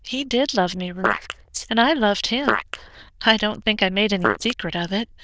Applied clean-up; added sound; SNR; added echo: neural diffusion model UNIVERSE++.